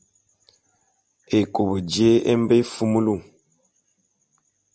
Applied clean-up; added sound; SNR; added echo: none; none; none; none.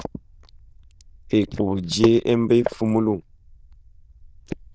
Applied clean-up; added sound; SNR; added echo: neural diffusion model UNIVERSE++.